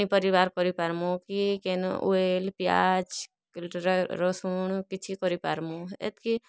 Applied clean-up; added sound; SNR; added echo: none; none; none; none.